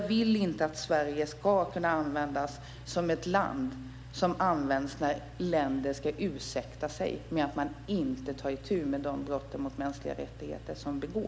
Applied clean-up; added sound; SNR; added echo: none; Engine; 15 dB; none.